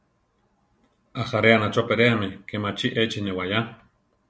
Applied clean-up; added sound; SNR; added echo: none; none; none; none.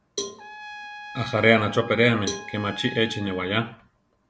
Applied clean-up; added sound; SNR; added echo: none; Cowbell + Trumpet; 13 dB; none.